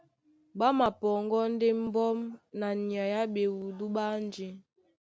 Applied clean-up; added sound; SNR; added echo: none; none; none; none.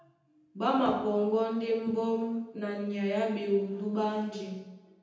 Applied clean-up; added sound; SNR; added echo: none; none; none; reverberation time 0.9 s.